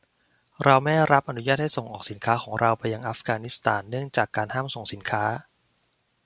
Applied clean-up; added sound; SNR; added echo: none; none; none; none.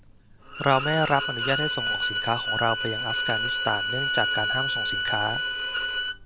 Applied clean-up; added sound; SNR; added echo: none; Bowed string instrument; -1 dB; none.